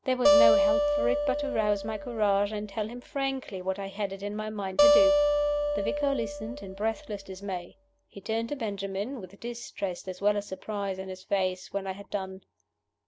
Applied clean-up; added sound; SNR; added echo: none; Acoustic guitar; -4 dB; none.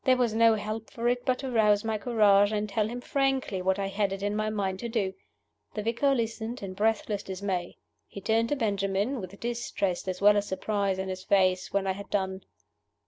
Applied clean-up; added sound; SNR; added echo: none; none; none; none.